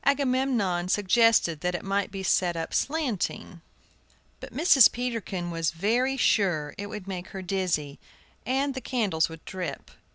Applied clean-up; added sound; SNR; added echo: none; none; none; none.